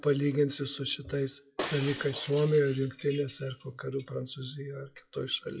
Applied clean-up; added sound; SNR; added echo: classical method WPE with log-MMSE.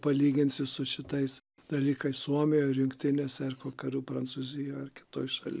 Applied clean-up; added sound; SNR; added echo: none; none; none; none.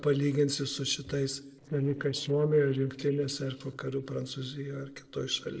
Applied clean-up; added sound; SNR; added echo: neural separator model SepFormer DNS4.